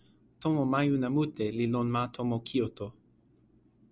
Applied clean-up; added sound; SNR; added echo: none; none; none; none.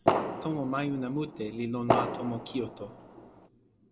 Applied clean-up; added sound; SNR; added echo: none; Fireworks; -2 dB; reverberation time 1.1 s.